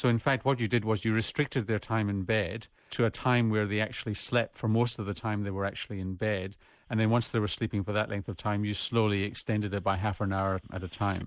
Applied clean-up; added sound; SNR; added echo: none; none; none; none.